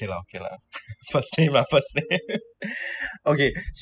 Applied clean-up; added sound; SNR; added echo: classical method spectral subtraction.